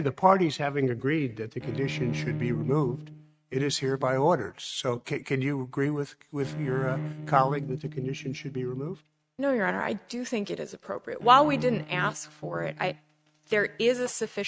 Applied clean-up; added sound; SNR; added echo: neural mask model RNNoise.